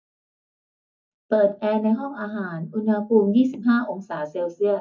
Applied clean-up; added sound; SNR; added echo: none; none; none; reverberation time 0.4 s.